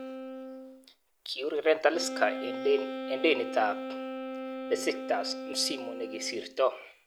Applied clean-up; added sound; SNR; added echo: none; Wind instrument, woodwind instrument; 7 dB; none.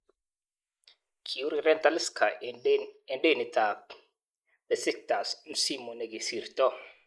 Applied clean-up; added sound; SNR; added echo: neural mask model Resemble Enhance denoiser.